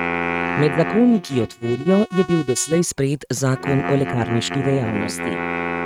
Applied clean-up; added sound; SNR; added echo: neural mask model RNNoise.